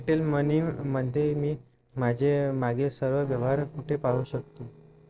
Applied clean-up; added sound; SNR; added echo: neural separator model SepFormer DNS4.